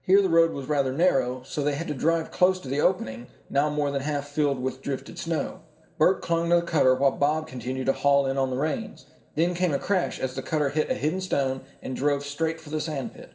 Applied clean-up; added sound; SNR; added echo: none; none; none; reverberation time 1.1 s.